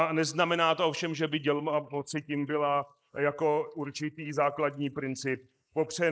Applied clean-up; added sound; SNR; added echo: neural mask model Resemble Enhance denoiser.